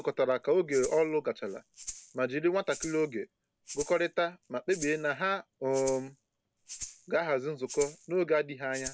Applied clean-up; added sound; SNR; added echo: none; Rattle (instrument); 15 dB; none.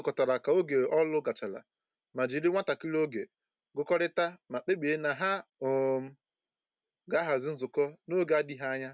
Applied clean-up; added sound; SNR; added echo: none; none; none; none.